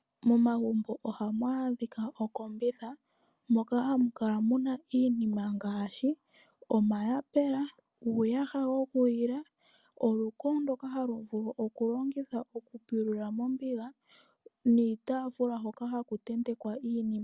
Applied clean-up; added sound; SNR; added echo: none; none; none; none.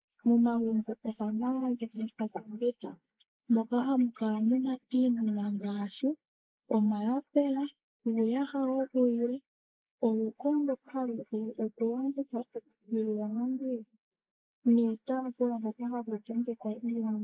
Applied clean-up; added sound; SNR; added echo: neural mask model Resemble Enhance denoiser.